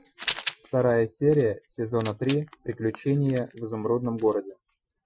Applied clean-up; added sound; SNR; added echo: classical method Wiener filter.